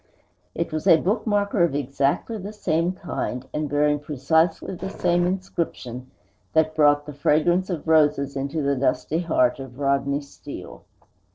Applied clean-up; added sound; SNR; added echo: neural separator model SepFormer DNS4.